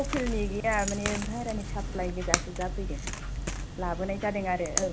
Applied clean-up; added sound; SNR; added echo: none; Crack / Crackle; 1 dB; none.